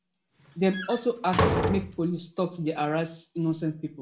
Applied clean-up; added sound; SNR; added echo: none; Slam; 1 dB; reverberation time 0.4 s.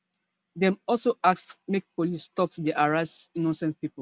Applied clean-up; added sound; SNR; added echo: none; none; none; none.